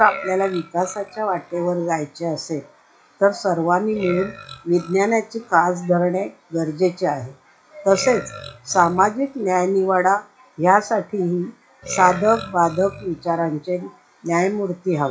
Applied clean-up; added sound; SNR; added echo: classical method WPE with log-MMSE.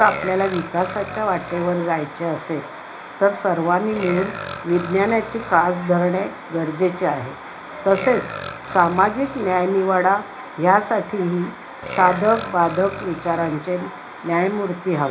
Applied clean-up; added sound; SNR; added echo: none; Burping, eructation; 14 dB; reverberation time 0.4 s.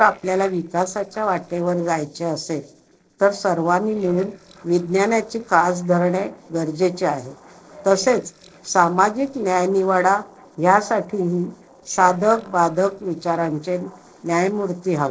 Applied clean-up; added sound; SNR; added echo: neural separator model SepFormer DNS4.